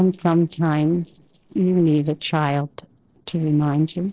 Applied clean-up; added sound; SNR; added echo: neural separator model SepFormer DNS4.